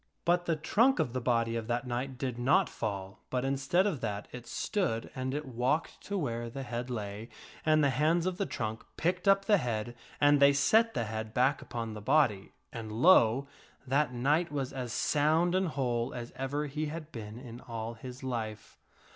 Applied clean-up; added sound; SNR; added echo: none; none; none; none.